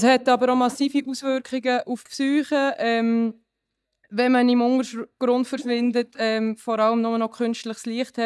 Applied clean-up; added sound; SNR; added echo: neural mask model DeepFilterNet 3.